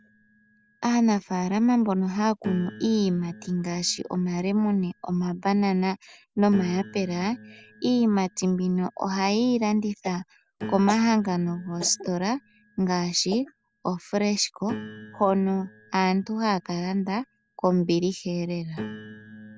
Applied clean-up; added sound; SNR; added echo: none; Piano; 18 dB; none.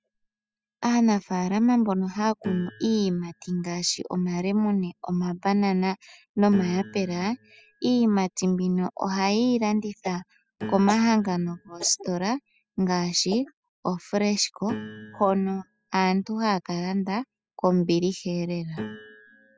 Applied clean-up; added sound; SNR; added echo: classical method spectral subtraction.